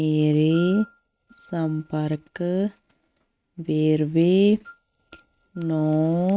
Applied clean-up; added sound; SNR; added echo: neural mask model RNNoise.